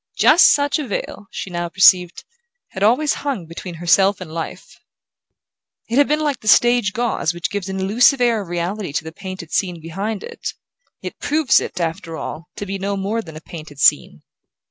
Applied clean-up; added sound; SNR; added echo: none; none; none; none.